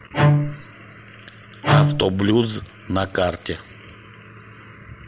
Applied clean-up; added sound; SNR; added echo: none; Bowed string instrument; -4 dB; none.